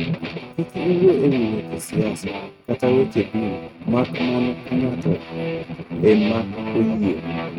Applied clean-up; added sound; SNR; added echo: neural mask model RNNoise.